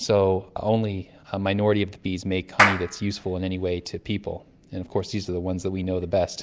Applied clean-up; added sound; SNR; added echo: none; Clapping; 0 dB; none.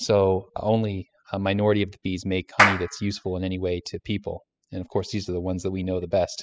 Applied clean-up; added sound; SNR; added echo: classical method spectral subtraction.